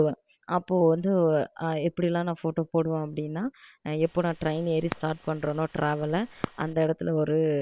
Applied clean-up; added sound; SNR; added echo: neural separator model SepFormer WHAM!.